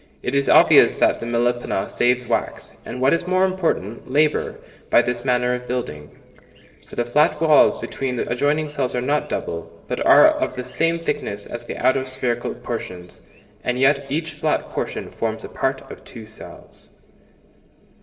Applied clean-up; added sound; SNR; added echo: neural separator model SepFormer DNS4.